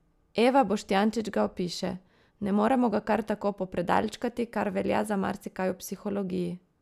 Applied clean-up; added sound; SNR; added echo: none; none; none; none.